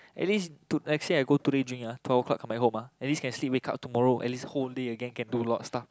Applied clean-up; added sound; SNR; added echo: none; none; none; none.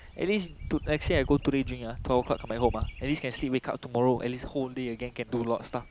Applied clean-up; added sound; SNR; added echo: none; Bird vocalization, bird call, bird song; 10 dB; none.